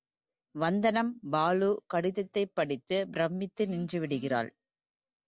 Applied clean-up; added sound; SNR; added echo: none; none; none; none.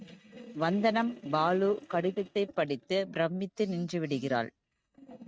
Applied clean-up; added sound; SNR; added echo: neural mask model RNNoise.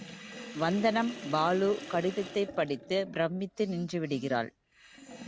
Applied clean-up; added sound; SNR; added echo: none; Sink (filling or washing); 14 dB; none.